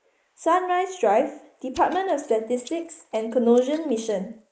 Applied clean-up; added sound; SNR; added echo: neural mask model Resemble Enhance denoiser.